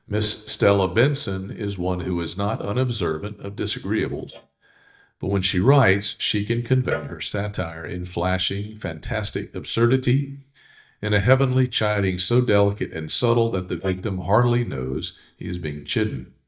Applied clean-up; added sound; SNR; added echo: neural mask model DeepFilterNet 3.